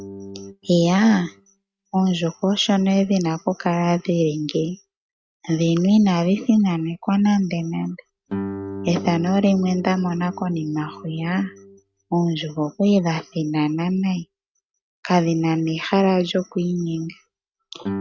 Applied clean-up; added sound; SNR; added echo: neural mask model RNNoise.